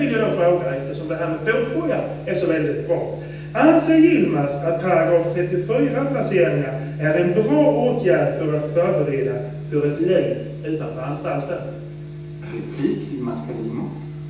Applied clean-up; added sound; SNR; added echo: none; none; none; reverberation time 0.9 s.